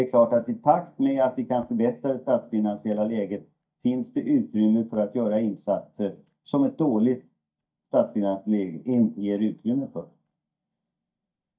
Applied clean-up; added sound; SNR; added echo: neural mask model DeepFilterNet 3.